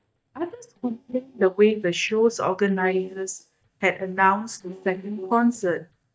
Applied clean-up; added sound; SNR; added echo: neural mask model DeepFilterNet 3.